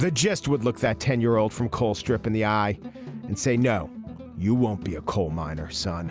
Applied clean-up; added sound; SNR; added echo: none; none; none; none.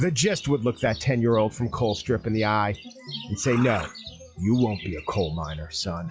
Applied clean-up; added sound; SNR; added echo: classical method log-MMSE.